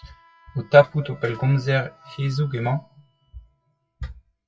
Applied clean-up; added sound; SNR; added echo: classical method WPE with log-MMSE.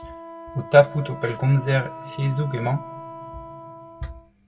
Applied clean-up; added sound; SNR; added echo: none; Wind instrument, woodwind instrument; 15 dB; reverberation time 1.0 s.